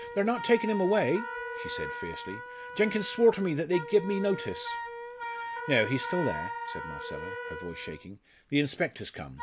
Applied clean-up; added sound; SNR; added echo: none; Trumpet + Wind instrument, woodwind instrument; 9 dB; none.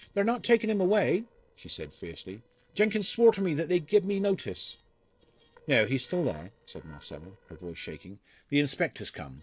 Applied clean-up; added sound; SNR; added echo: neural separator model SepFormer DNS4.